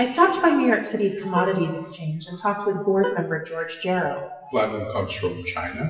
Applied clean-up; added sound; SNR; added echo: classical method WPE with log-MMSE.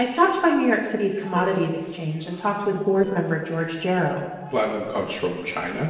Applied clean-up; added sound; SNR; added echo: neural separator model SepFormer DNS4.